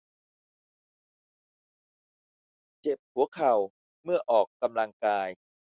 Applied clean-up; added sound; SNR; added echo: none; none; none; none.